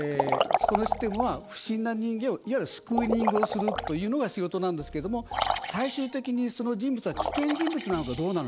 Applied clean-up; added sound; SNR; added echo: none; Liquid; 3 dB; none.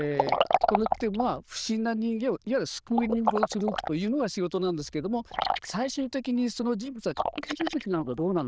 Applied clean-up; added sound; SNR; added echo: neural diffusion model UNIVERSE++.